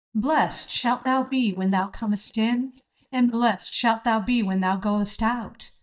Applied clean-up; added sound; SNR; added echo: neural mask model DeepFilterNet 3.